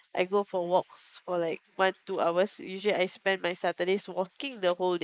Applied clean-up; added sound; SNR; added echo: neural mask model Resemble Enhance denoiser.